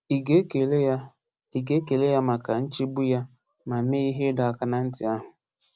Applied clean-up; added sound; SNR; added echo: none; none; none; none.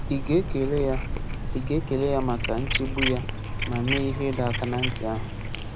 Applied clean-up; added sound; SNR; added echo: none; Cat; 1 dB; none.